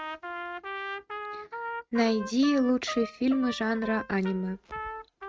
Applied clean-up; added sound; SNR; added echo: neural mask model RNNoise.